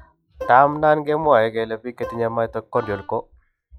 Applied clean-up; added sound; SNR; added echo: classical method log-MMSE.